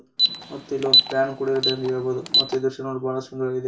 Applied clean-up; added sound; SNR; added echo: none; Alarm; -1 dB; reverberation time 0.2 s.